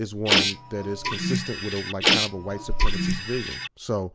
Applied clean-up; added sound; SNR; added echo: none; Printer; -1 dB; none.